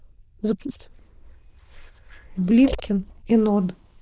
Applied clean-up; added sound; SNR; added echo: neural diffusion model UNIVERSE++.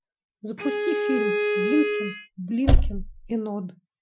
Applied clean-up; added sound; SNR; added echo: classical method Wiener filter.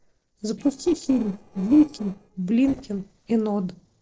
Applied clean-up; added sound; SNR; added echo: neural separator model SepFormer DNS4.